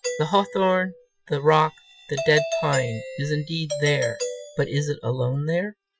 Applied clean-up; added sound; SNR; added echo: classical method Wiener filter.